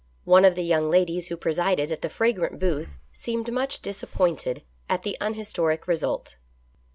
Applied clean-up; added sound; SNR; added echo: none; Breathing; 11 dB; none.